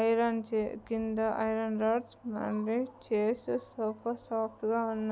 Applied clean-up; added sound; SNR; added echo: none; none; none; none.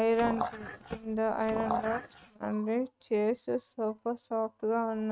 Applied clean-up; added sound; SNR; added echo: neural mask model RNNoise.